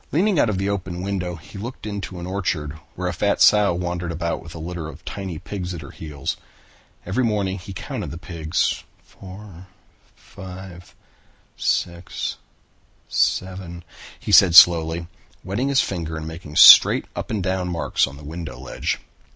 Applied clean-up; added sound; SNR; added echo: none; none; none; none.